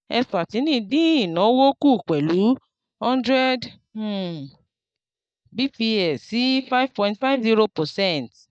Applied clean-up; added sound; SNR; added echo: neural mask model DeepFilterNet 3.